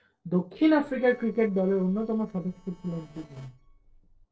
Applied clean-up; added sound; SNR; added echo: neural separator model SepFormer DNS4.